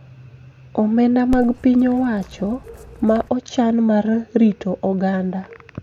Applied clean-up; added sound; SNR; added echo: none; Dog; 14 dB; none.